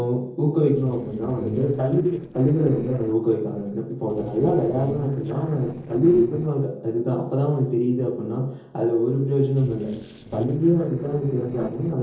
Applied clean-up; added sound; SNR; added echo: neural separator model SepFormer DNS4.